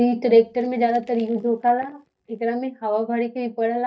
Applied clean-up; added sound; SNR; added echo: neural mask model DeepFilterNet 3.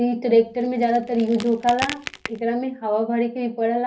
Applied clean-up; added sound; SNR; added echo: none; Crack; 14 dB; reverberation time 0.3 s.